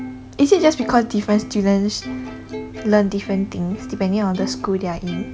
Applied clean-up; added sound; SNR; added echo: none; Plucked string instrument; 13 dB; none.